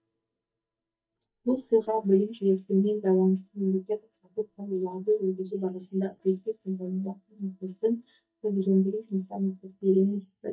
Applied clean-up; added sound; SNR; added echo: neural mask model DeepFilterNet 3.